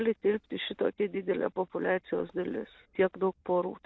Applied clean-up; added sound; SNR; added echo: none; none; none; none.